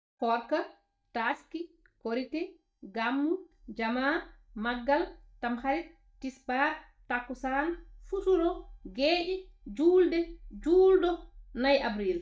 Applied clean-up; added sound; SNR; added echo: neural mask model DeepFilterNet 3.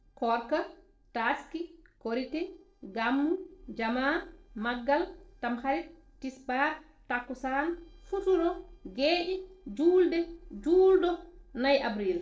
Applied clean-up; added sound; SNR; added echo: neural separator model SepFormer DNS4.